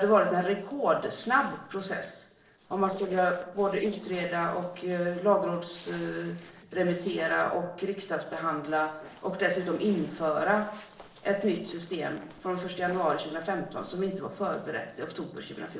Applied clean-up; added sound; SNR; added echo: neural separator model SepFormer DNS4.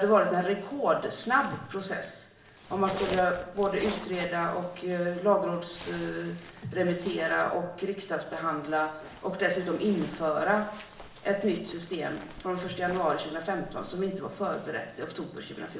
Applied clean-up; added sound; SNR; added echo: none; Zipper (clothing); 17 dB; reverberation time 0.5 s.